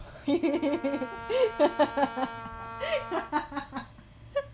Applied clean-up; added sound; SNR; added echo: none; Wind instrument, woodwind instrument; 12 dB; none.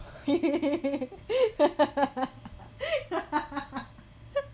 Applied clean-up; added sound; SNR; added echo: none; none; none; none.